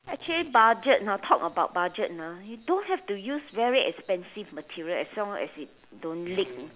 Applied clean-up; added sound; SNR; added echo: none; none; none; none.